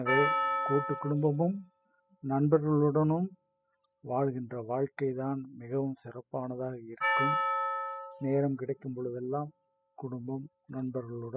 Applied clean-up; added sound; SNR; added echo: classical method spectral subtraction.